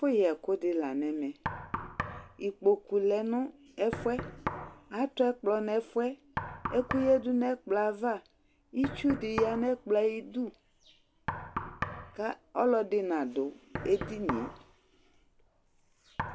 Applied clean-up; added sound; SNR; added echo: none; Knock; 11 dB; none.